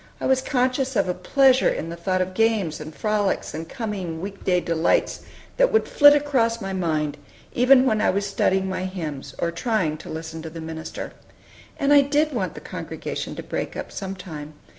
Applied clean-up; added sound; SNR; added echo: none; none; none; none.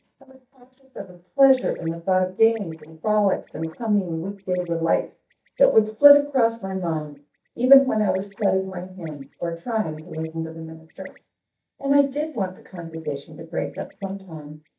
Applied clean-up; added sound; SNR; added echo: neural mask model DeepFilterNet 3.